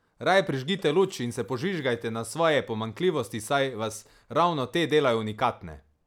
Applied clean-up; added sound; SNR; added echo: none; none; none; none.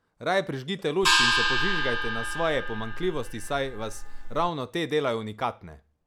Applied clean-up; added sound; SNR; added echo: none; Gong; -3 dB; none.